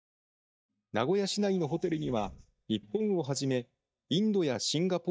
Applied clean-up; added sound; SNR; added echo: neural mask model DeepFilterNet 3.